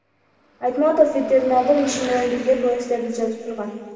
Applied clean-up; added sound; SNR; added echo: none; Car passing by / Traffic noise, roadway noise / Engine; 19 dB; reverberation time 2.2 s.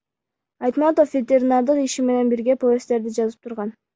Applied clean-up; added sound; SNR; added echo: none; none; none; none.